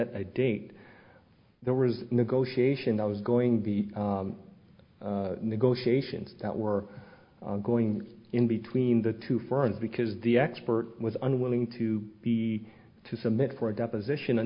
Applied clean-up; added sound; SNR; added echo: none; none; none; none.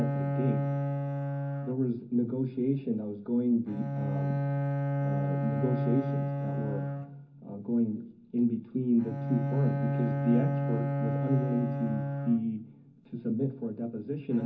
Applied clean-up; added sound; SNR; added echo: none; Bowed string instrument; 1 dB; reverberation time 0.3 s.